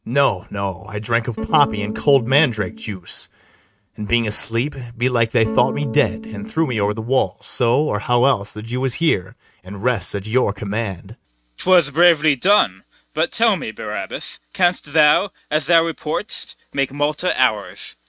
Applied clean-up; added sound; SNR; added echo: neural mask model RNNoise.